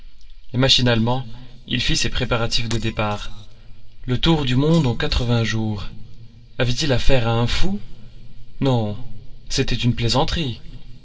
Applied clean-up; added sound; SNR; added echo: neural separator model SepFormer DNS4.